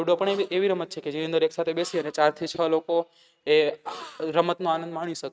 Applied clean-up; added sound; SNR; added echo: neural mask model RNNoise.